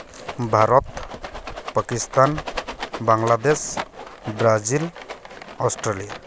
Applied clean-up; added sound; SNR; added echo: none; Rattle; 12 dB; none.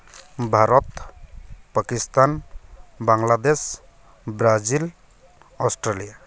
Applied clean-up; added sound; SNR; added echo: none; none; none; none.